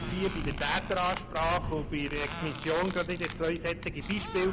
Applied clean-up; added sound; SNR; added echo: none; Wind + Squeak; 6 dB; none.